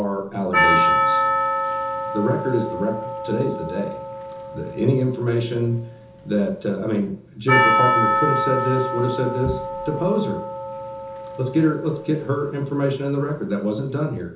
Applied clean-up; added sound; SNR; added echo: none; Percussion; 1 dB; reverberation time 0.6 s.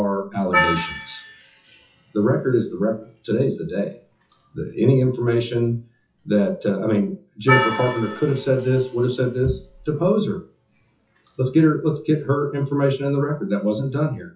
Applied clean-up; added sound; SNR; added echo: classical method WPE with log-MMSE.